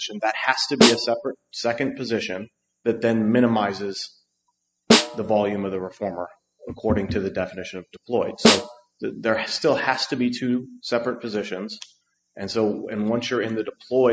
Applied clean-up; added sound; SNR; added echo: classical method spectral subtraction.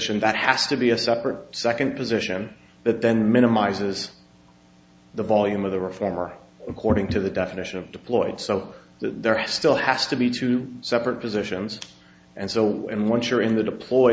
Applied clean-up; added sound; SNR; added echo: none; none; none; none.